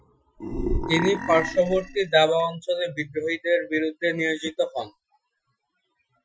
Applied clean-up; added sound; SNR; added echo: classical method Wiener filter.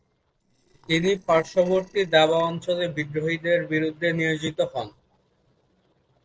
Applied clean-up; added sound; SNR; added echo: neural separator model SepFormer DNS4.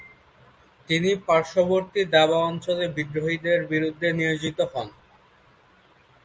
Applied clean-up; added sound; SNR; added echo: none; none; none; none.